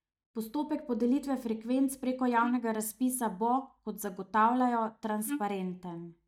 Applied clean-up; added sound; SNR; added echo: neural mask model DeepFilterNet 3.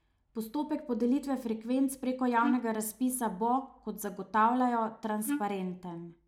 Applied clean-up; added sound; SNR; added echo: none; Wind instrument, woodwind instrument; 6 dB; none.